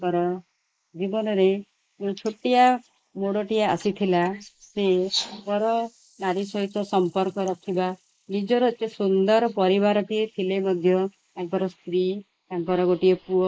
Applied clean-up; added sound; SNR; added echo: neural mask model Resemble Enhance denoiser.